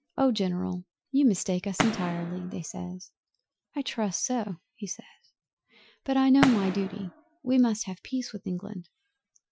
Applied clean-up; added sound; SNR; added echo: classical method Wiener filter.